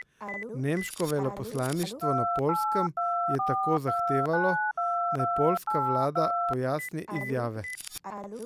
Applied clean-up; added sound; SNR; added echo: none; Telephone; -1 dB; none.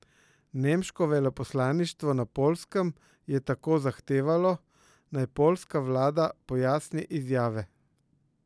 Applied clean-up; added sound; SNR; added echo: none; none; none; none.